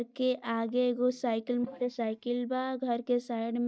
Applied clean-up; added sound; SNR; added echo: neural mask model DeepFilterNet 3.